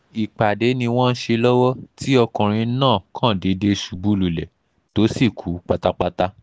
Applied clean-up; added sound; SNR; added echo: none; none; none; none.